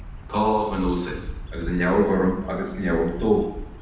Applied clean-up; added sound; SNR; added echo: none; Bird vocalization, bird call, bird song; 11 dB; reverberation time 0.9 s.